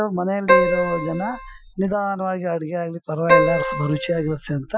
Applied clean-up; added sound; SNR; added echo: classical method Wiener filter.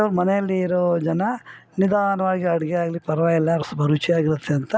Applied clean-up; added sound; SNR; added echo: none; none; none; none.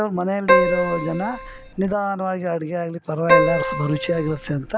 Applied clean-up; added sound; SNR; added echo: none; Keyboard (musical); -2 dB; none.